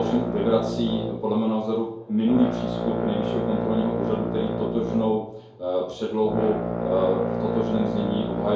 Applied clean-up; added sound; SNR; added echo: none; Brass instrument; 3 dB; reverberation time 2.3 s.